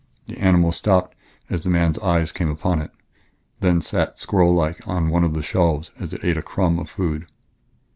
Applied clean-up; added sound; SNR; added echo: none; none; none; none.